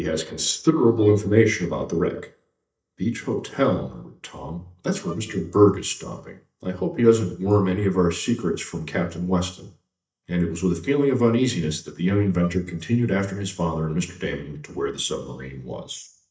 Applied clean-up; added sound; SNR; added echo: neural mask model DeepFilterNet 3.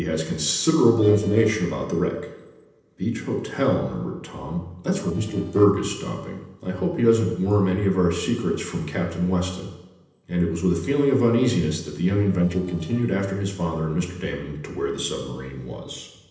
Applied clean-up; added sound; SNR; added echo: neural separator model SepFormer DNS4.